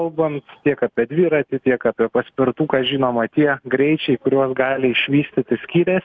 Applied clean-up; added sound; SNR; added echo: none; none; none; none.